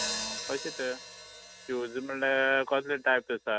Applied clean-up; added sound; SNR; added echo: none; Hi-hat; 10 dB; none.